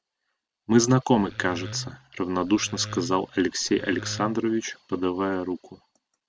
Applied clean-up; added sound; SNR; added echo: none; Wood; 14 dB; none.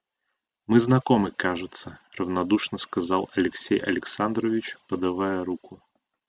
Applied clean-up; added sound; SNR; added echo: none; none; none; none.